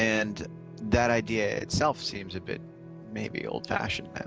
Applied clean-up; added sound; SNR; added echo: none; none; none; none.